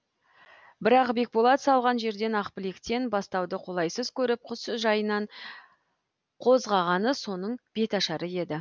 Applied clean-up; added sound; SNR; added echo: none; none; none; none.